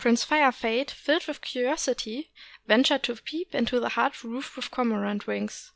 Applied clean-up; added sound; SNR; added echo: none; none; none; none.